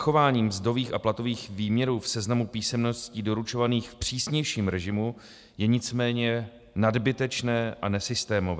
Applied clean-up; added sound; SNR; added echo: none; none; none; none.